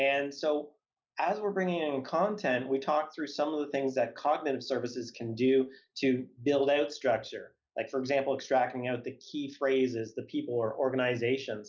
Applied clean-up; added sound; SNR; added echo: none; none; none; none.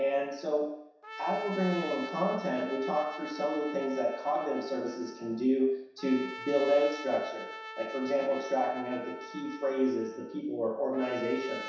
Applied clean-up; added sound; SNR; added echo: none; Trumpet; 12 dB; reverberation time 0.7 s.